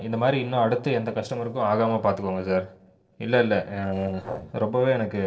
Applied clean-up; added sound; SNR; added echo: neural separator model SepFormer DNS4.